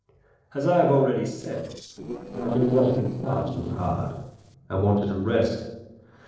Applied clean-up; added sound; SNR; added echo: neural separator model SepFormer DNS4.